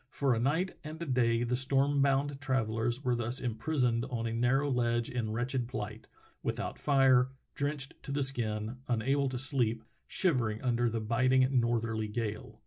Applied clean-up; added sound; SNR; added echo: none; none; none; none.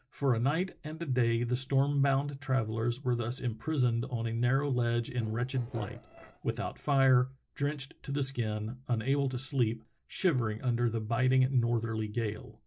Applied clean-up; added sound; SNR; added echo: neural separator model SepFormer DNS4.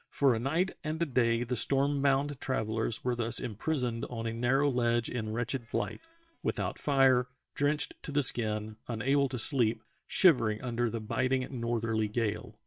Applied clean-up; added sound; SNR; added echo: neural separator model SepFormer WHAM!.